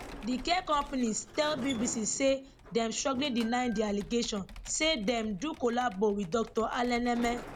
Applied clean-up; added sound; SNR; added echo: none; Computer keyboard + Sliding door; 15 dB; none.